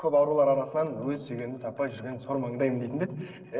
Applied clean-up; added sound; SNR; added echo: neural separator model SepFormer DNS4.